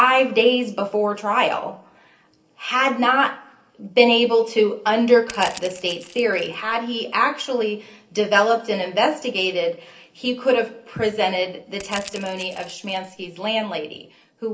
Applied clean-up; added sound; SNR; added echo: neural separator model SepFormer DNS4.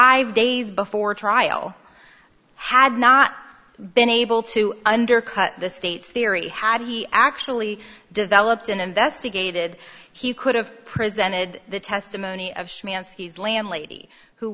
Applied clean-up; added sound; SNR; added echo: none; none; none; none.